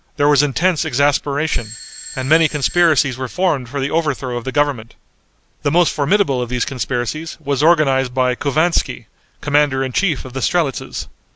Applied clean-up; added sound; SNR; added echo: none; Bell / Doorbell; 19 dB; none.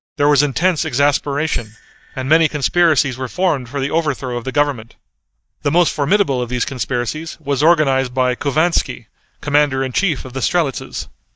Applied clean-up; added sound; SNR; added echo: neural mask model DeepFilterNet 3.